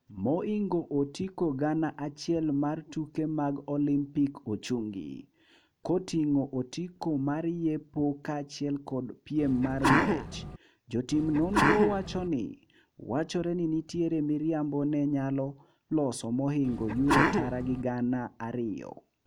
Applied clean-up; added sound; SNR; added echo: none; Sneeze; -2 dB; none.